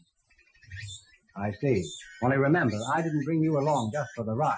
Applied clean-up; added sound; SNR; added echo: classical method Wiener filter.